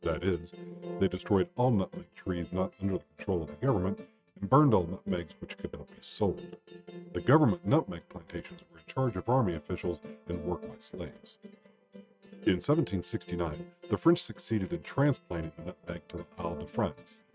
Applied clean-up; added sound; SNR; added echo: neural mask model RNNoise.